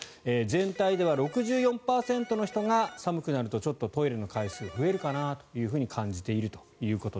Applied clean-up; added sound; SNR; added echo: none; Electric guitar; 17 dB; none.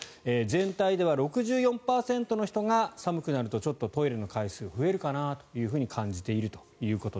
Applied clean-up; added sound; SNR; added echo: none; none; none; none.